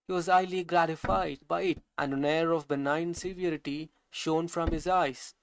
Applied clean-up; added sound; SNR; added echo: neural mask model RNNoise.